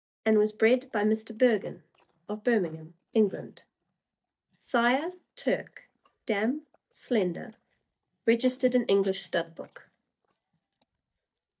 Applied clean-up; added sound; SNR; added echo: neural mask model DeepFilterNet 3.